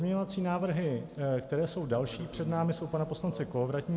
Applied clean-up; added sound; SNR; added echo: none; none; none; none.